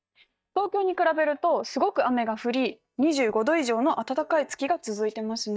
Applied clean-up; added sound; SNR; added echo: neural mask model DeepFilterNet 3.